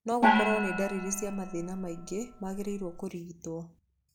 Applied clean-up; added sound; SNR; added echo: none; Gong; -3 dB; none.